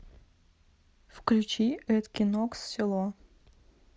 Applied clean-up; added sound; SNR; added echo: none; none; none; none.